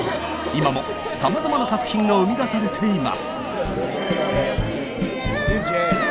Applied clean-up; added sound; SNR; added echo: none; Chatter; 4 dB; none.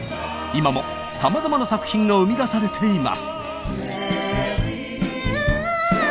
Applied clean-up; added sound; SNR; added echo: none; none; none; none.